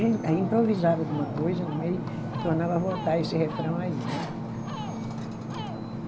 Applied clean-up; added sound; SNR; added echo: none; Ocean; 4 dB; none.